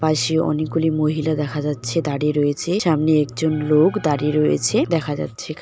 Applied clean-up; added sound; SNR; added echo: none; Bass guitar; 15 dB; none.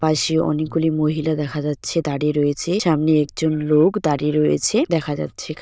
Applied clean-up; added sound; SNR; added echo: neural diffusion model UNIVERSE++.